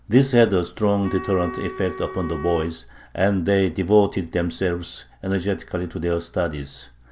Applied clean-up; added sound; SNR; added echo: none; Wind instrument, woodwind instrument; 14 dB; none.